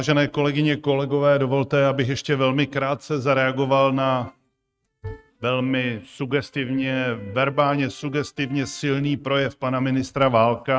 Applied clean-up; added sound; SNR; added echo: neural mask model RNNoise.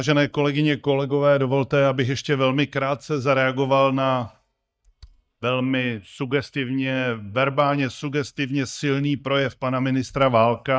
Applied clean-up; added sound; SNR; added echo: neural mask model DeepFilterNet 3.